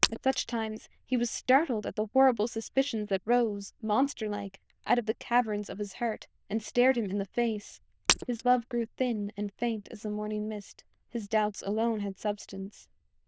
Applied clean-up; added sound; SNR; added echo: neural diffusion model UNIVERSE++.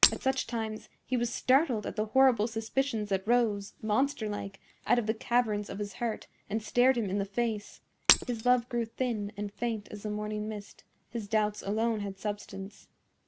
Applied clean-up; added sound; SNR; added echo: none; Shatter; 3 dB; none.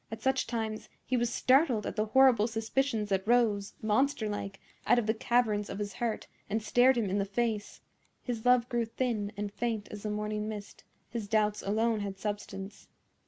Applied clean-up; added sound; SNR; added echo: none; none; none; none.